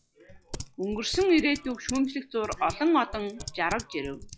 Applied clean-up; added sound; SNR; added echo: classical method log-MMSE.